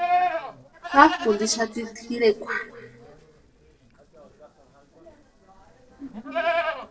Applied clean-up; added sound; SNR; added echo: neural separator model SepFormer DNS4.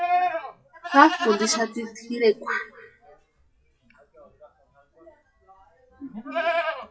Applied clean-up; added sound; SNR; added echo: classical method WPE with log-MMSE.